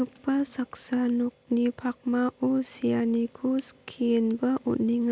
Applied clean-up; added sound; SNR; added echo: none; none; none; none.